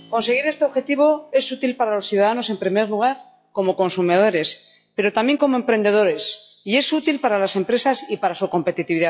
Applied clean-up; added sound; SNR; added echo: classical method log-MMSE.